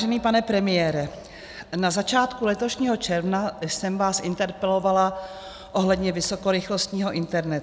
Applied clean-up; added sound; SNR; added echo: none; none; none; none.